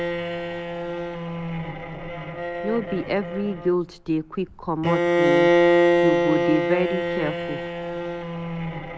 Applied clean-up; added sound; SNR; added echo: none; Bowed string instrument; -5 dB; none.